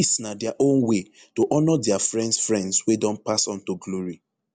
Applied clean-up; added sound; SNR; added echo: none; none; none; none.